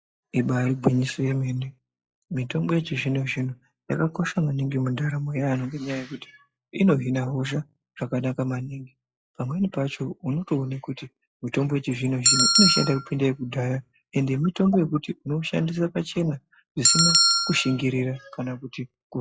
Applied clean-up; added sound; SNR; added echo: classical method log-MMSE.